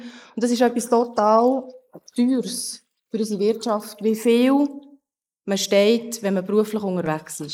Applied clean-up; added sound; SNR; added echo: neural mask model Resemble Enhance denoiser.